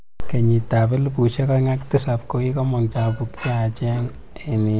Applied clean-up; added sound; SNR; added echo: none; none; none; none.